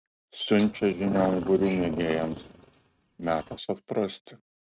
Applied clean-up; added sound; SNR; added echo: neural mask model RNNoise.